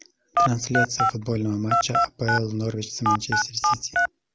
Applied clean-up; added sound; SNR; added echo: none; Telephone; -3 dB; none.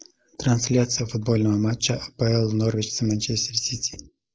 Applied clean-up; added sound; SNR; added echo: neural mask model Resemble Enhance denoiser.